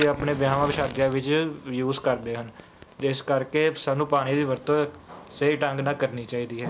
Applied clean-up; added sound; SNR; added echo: none; Fire; 16 dB; none.